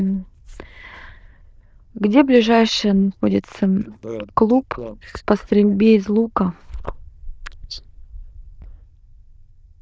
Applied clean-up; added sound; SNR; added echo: neural diffusion model UNIVERSE++.